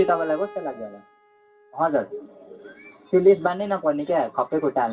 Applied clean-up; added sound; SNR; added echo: none; Keyboard (musical); 19 dB; reverberation time 0.2 s.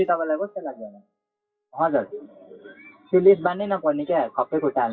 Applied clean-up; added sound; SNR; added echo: classical method WPE with log-MMSE.